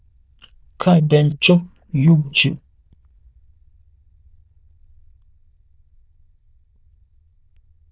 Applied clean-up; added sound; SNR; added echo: neural diffusion model UNIVERSE++.